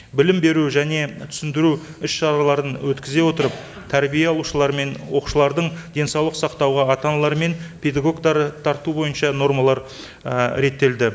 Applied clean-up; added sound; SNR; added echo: none; none; none; none.